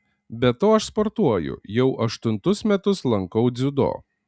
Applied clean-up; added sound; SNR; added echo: none; none; none; none.